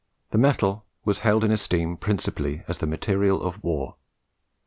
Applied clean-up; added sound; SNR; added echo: none; none; none; none.